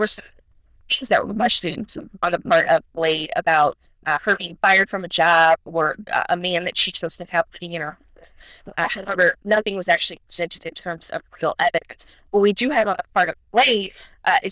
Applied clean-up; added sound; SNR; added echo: neural diffusion model UNIVERSE++.